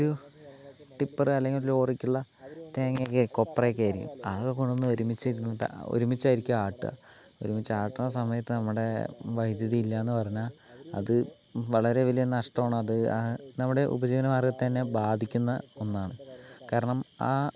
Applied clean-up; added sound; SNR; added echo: none; none; none; none.